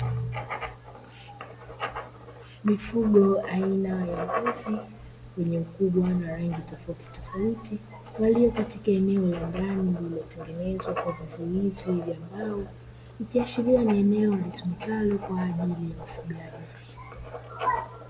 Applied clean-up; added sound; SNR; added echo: none; Writing; 12 dB; reverberation time 1.9 s.